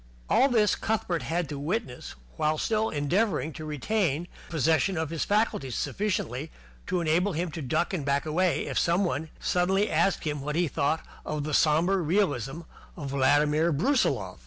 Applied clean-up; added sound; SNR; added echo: none; none; none; none.